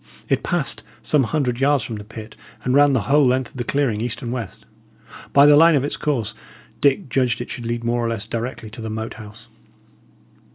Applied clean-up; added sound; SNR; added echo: none; none; none; none.